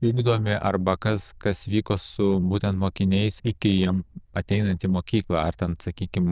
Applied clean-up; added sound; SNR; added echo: neural diffusion model UNIVERSE++.